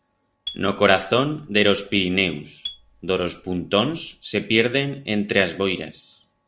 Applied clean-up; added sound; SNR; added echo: none; Marimba, xylophone; 18 dB; none.